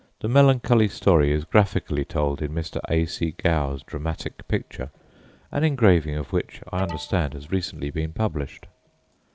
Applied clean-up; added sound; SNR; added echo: none; Alarm; 16 dB; none.